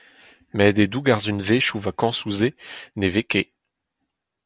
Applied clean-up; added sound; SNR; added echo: none; none; none; none.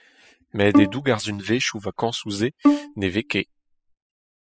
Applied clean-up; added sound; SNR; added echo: classical method spectral subtraction.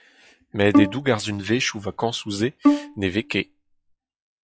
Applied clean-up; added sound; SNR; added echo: classical method log-MMSE.